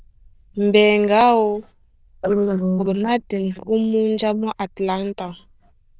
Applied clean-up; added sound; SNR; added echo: neural diffusion model UNIVERSE++.